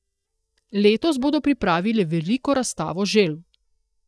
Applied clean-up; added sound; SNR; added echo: neural mask model DeepFilterNet 3.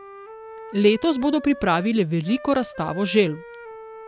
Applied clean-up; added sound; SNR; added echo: none; Wind instrument, woodwind instrument; 17 dB; none.